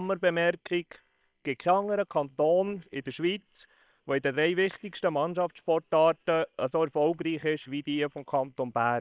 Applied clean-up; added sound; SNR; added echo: neural separator model SepFormer WHAM!.